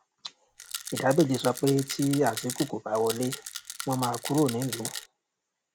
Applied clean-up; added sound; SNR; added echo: none; Rattle; 10 dB; none.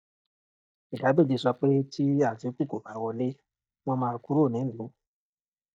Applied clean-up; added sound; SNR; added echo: neural mask model DeepFilterNet 3.